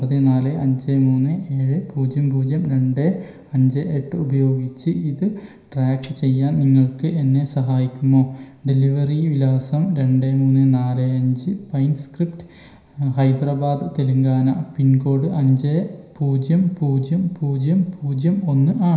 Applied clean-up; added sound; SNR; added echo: none; Tambourine; 16 dB; reverberation time 0.9 s.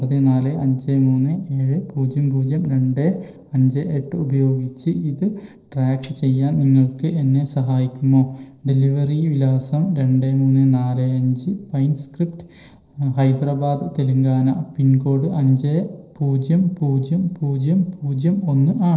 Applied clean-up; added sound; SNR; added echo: neural separator model SepFormer DNS4.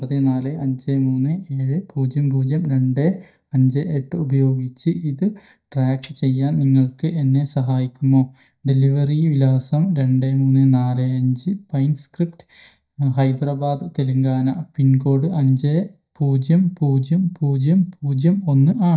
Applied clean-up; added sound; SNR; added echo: neural mask model DeepFilterNet 3.